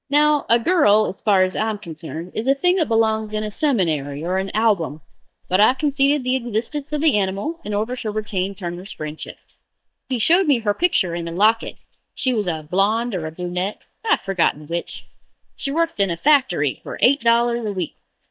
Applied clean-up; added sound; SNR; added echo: neural mask model DeepFilterNet 3.